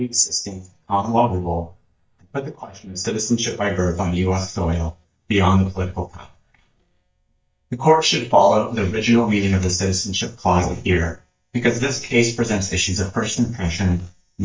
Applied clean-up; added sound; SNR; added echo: neural mask model DeepFilterNet 3.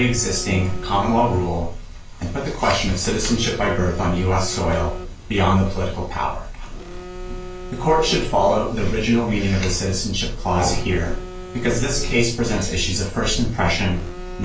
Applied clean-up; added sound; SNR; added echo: none; Telephone; 16 dB; reverberation time 0.2 s.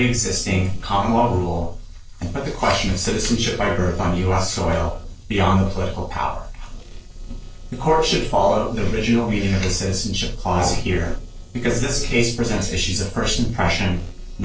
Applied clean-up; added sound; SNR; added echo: neural separator model SepFormer DNS4.